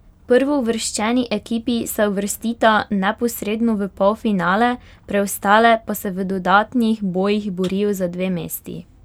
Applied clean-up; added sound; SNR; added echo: none; none; none; none.